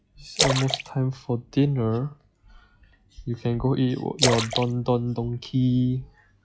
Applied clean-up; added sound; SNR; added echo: classical method log-MMSE.